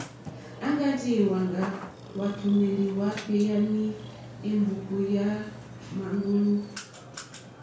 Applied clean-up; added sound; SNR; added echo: none; Burping, eructation; 14 dB; reverberation time 0.6 s.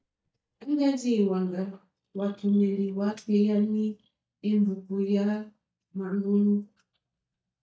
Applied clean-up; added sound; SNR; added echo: neural mask model DeepFilterNet 3.